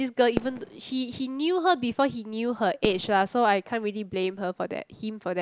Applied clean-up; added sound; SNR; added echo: none; Fireworks; 15 dB; none.